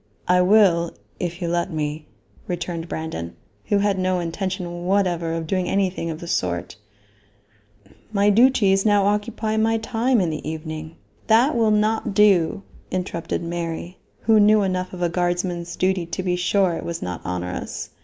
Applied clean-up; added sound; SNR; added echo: none; none; none; none.